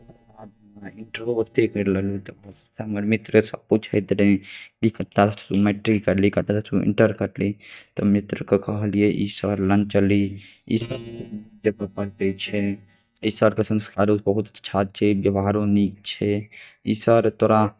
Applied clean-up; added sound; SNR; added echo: neural mask model DeepFilterNet 3.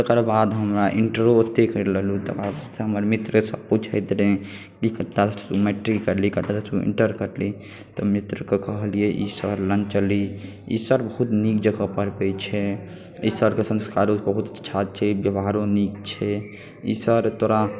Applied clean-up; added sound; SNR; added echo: none; none; none; none.